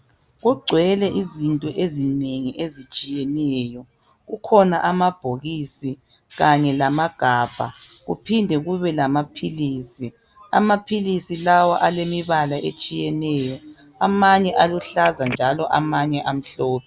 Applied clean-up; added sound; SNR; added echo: none; Telephone; 12 dB; none.